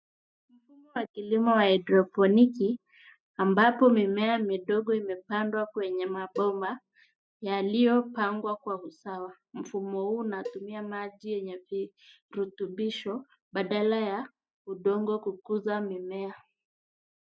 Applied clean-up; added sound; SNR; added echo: classical method spectral subtraction.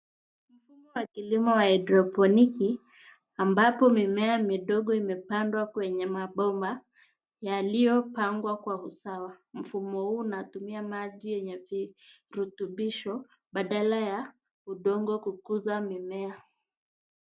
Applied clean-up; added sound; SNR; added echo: none; none; none; none.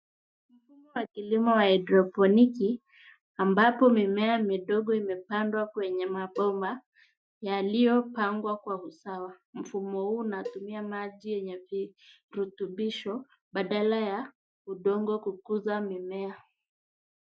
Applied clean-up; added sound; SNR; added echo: classical method Wiener filter.